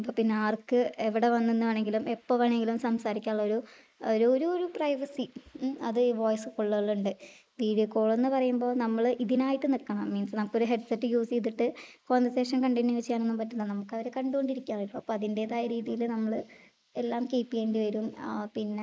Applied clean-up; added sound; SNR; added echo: neural mask model Resemble Enhance denoiser.